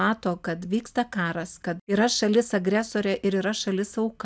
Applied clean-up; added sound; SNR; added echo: none; none; none; none.